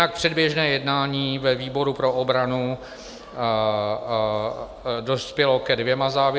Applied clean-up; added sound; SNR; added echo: none; none; none; none.